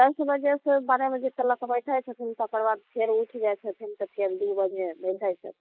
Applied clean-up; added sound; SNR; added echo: neural mask model Resemble Enhance denoiser.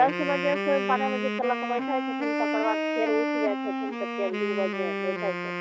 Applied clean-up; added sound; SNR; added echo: none; Wind instrument, woodwind instrument; 0 dB; none.